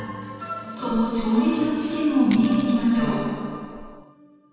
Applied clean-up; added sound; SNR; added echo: none; Coin (dropping); 16 dB; reverberation time 2.1 s.